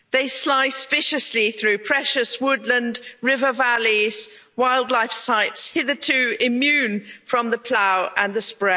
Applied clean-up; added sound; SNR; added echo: none; none; none; none.